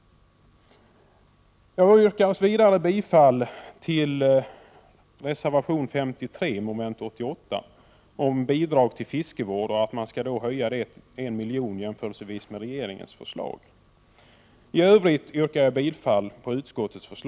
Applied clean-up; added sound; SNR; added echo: none; none; none; none.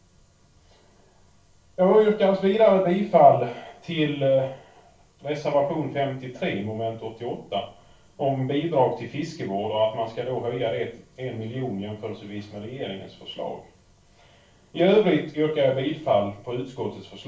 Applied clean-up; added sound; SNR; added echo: none; none; none; reverberation time 0.3 s.